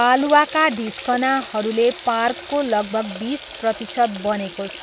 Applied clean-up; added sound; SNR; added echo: none; Water tap, faucet; 9 dB; none.